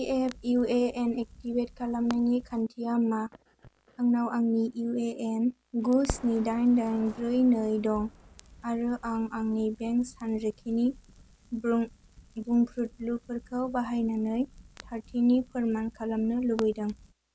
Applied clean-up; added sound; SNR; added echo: none; Crackle; 19 dB; none.